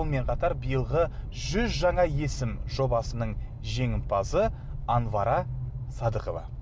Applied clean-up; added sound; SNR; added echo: none; none; none; none.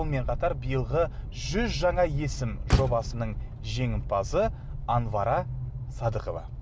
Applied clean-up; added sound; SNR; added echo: none; Motor vehicle (road); 9 dB; none.